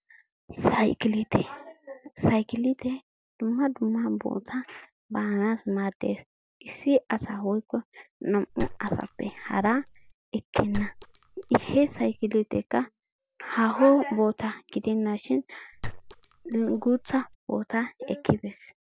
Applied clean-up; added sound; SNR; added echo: none; Chink, clink; 11 dB; none.